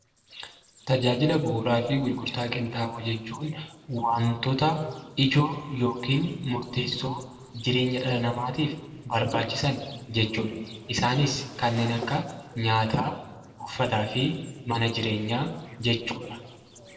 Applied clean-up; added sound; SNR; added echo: neural separator model SepFormer DNS4.